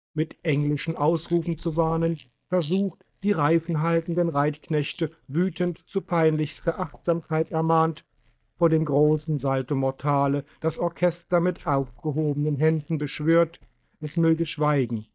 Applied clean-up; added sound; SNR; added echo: neural mask model DeepFilterNet 3.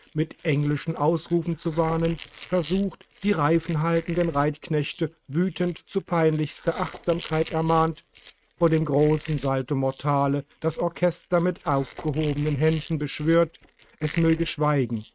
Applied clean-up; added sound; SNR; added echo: neural mask model RNNoise.